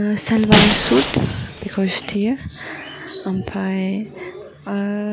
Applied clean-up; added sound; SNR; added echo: none; Shatter; 1 dB; none.